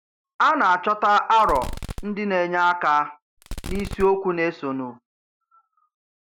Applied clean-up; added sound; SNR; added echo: none; Fireworks; 10 dB; none.